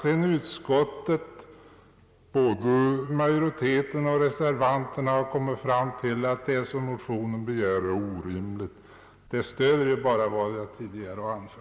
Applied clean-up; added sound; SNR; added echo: none; none; none; none.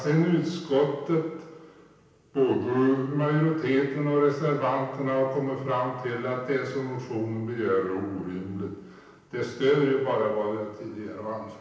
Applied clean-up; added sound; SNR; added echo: none; none; none; reverberation time 0.9 s.